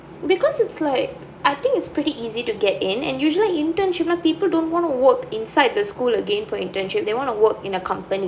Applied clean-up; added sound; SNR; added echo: none; none; none; none.